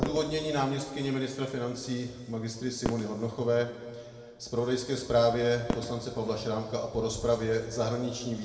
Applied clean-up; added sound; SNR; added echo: none; Fireworks; 12 dB; reverberation time 1.9 s.